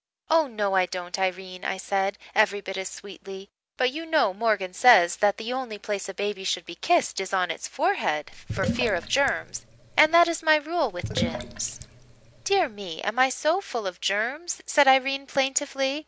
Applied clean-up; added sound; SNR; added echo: none; Sink (filling or washing); 9 dB; none.